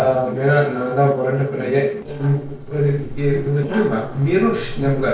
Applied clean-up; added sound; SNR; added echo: neural separator model SepFormer DNS4.